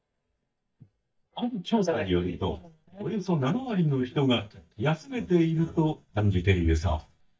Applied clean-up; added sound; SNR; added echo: neural mask model DeepFilterNet 3.